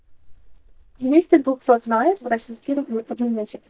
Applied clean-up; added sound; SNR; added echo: neural mask model DeepFilterNet 3.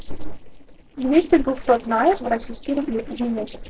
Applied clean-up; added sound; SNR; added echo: neural separator model SepFormer DNS4.